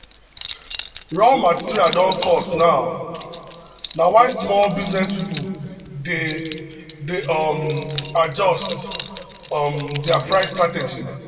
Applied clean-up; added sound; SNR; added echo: none; Keys jangling; 16 dB; reverberation time 1.7 s.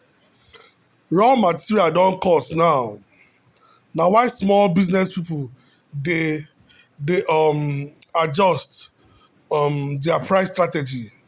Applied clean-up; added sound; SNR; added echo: none; none; none; none.